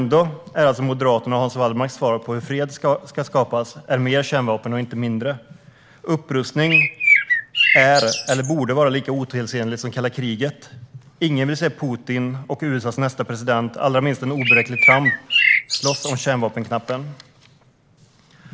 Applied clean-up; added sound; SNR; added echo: none; Bird; -3 dB; none.